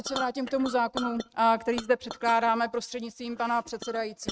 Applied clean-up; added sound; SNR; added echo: neural mask model RNNoise.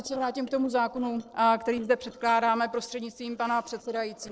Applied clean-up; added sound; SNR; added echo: neural separator model SepFormer DNS4.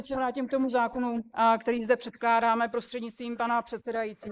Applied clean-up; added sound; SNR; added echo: neural mask model Resemble Enhance denoiser.